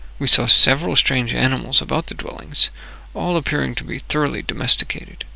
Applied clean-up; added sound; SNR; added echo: none; none; none; none.